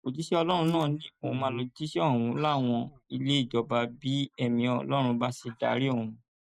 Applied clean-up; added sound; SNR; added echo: neural mask model Resemble Enhance denoiser.